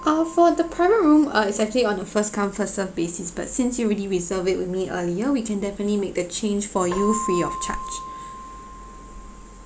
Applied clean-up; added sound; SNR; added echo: none; Keyboard (musical); 15 dB; none.